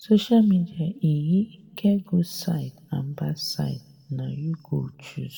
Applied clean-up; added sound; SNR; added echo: none; none; none; reverberation time 1.2 s.